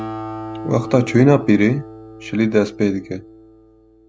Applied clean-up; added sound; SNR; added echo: none; Acoustic guitar; 13 dB; none.